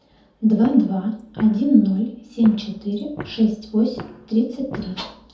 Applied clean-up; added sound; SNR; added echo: none; Walk, footsteps; 18 dB; reverberation time 0.6 s.